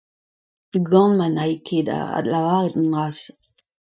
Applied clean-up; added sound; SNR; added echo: neural mask model DeepFilterNet 3.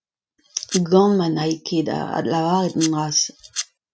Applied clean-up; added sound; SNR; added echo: none; Domestic sounds, home sounds; 11 dB; none.